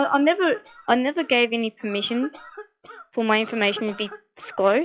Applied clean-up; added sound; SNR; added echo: classical method log-MMSE.